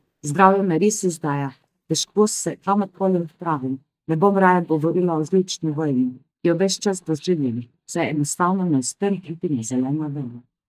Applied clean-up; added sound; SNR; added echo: neural mask model DeepFilterNet 3.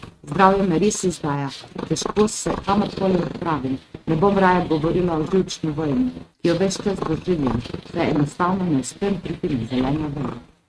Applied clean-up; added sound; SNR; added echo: neural mask model RNNoise.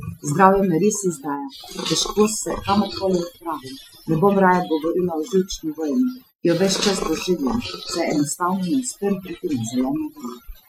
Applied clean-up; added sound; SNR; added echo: classical method Wiener filter.